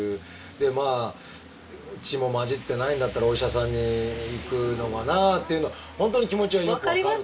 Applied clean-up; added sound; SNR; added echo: none; Rain; 15 dB; reverberation time 0.2 s.